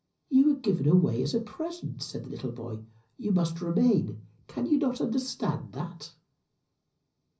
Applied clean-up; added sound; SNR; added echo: none; none; none; reverberation time 0.5 s.